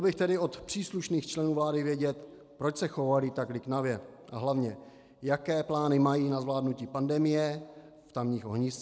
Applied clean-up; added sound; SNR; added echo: none; none; none; none.